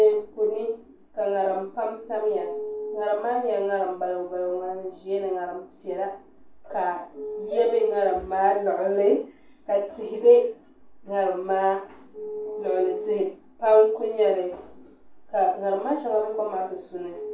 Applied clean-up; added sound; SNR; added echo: none; none; none; reverberation time 0.3 s.